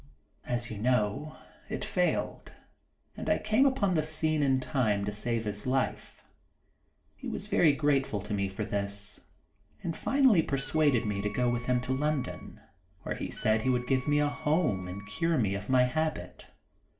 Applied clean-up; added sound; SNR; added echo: none; Wind instrument, woodwind instrument; 19 dB; reverberation time 0.3 s.